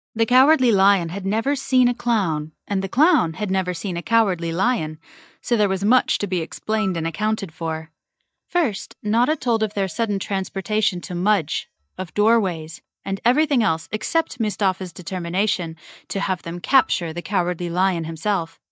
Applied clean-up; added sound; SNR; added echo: neural mask model DeepFilterNet 3.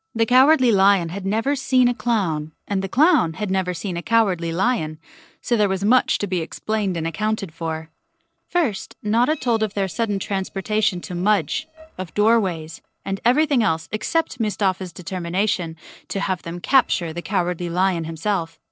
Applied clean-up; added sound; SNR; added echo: neural separator model SepFormer DNS4.